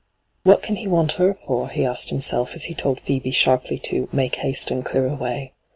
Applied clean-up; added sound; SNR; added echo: none; none; none; none.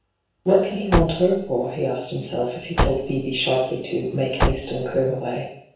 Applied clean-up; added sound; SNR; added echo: none; Car; 4 dB; reverberation time 0.7 s.